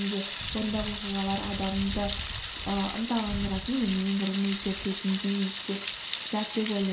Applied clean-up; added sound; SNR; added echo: none; Thunder; 2 dB; none.